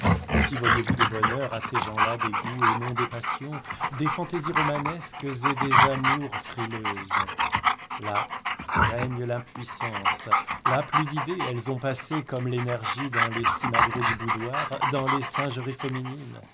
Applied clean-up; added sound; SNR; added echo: none; Dog; -4 dB; none.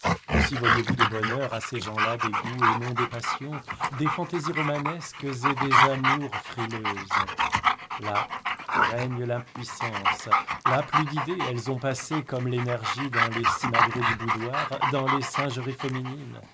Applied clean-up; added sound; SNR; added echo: neural mask model Resemble Enhance denoiser.